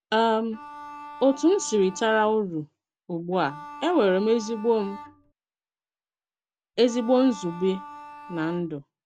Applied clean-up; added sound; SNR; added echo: none; Bowed string instrument; 16 dB; none.